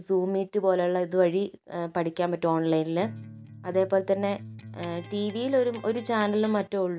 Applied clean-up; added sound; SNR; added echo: none; Electric guitar; 17 dB; none.